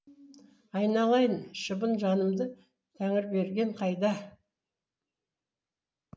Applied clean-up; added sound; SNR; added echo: none; none; none; none.